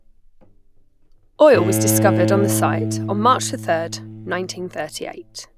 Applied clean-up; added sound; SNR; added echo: none; Bowed string instrument; 3 dB; none.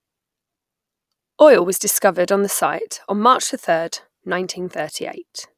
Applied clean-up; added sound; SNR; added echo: none; none; none; none.